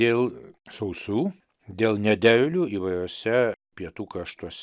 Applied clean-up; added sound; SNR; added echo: none; none; none; none.